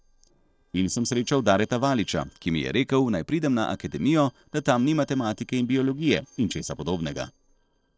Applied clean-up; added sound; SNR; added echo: neural separator model SepFormer DNS4.